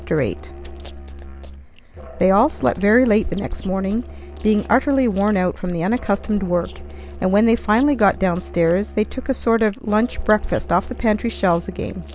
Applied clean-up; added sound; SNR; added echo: none; Chewing, mastication + Musical instrument; 12 dB; none.